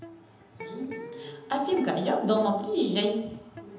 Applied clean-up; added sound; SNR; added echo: none; Electric guitar; 16 dB; reverberation time 0.9 s.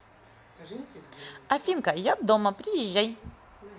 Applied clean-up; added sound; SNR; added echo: none; none; none; none.